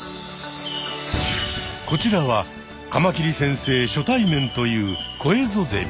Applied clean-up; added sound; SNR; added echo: none; Bird; 12 dB; none.